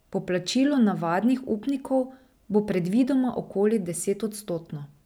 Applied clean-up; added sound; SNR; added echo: none; none; none; none.